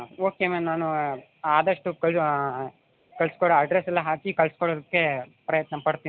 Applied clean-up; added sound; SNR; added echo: none; none; none; none.